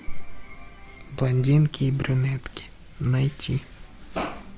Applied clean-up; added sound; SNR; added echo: none; none; none; none.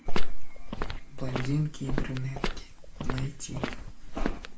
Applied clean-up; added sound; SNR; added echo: none; Walk, footsteps; 8 dB; reverberation time 0.3 s.